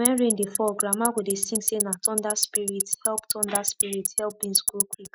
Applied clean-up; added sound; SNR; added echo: neural mask model RNNoise.